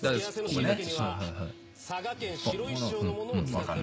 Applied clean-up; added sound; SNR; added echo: none; Wind instrument, woodwind instrument; 19 dB; none.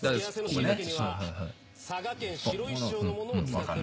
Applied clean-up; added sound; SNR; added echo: none; none; none; none.